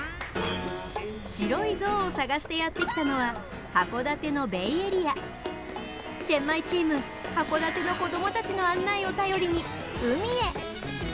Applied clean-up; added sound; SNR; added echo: none; Engine; 16 dB; none.